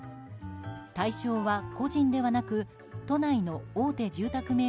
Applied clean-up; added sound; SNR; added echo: none; Wind instrument, woodwind instrument; 19 dB; none.